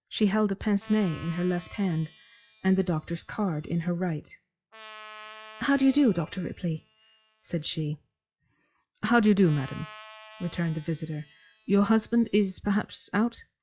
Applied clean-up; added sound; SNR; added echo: classical method log-MMSE.